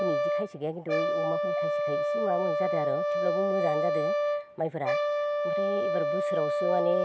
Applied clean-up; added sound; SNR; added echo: none; Brass instrument; -5 dB; none.